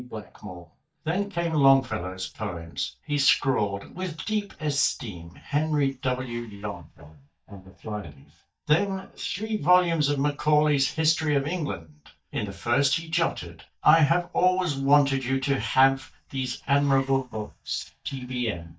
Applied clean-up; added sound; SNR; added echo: neural mask model DeepFilterNet 3.